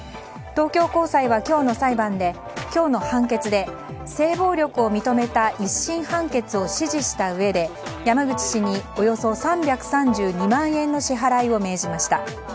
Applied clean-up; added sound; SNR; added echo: none; none; none; none.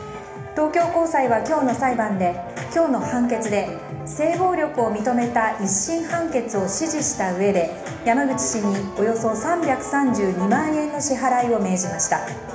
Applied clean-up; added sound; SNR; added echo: none; Wind instrument, woodwind instrument; 19 dB; reverberation time 1.0 s.